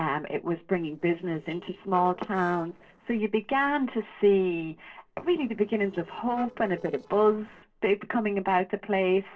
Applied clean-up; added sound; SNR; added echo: neural separator model SepFormer DNS4.